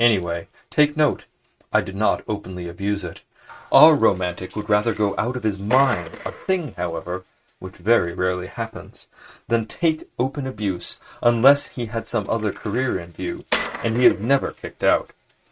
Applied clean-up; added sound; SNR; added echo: neural mask model RNNoise.